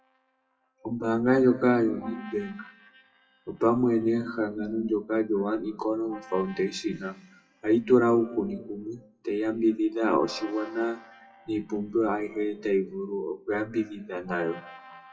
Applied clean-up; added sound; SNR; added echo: classical method WPE with log-MMSE.